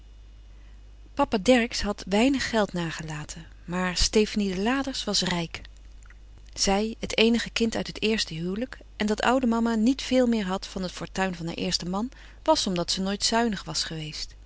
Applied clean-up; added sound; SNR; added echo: none; none; none; none.